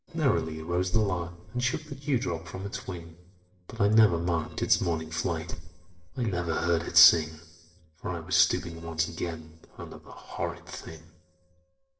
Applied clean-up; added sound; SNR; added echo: neural separator model SepFormer DNS4.